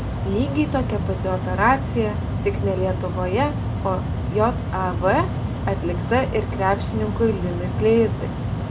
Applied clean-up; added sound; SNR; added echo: none; Mechanical fan; 1 dB; none.